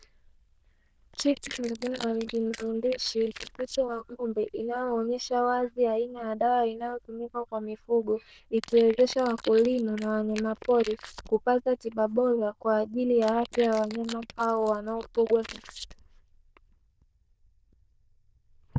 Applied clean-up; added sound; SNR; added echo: neural diffusion model UNIVERSE++.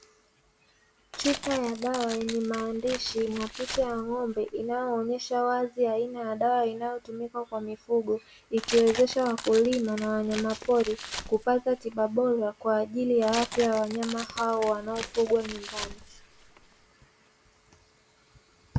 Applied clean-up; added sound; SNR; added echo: none; Tearing; 11 dB; none.